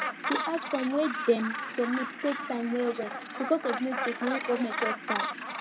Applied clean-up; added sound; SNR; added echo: none; Gull, seagull; 4 dB; none.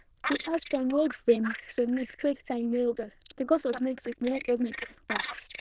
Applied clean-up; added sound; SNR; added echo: neural diffusion model UNIVERSE++.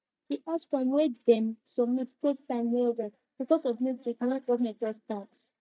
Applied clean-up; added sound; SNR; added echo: neural mask model DeepFilterNet 3.